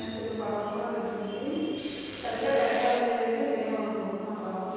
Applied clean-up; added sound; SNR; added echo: none; Squeak; 13 dB; reverberation time 2.2 s.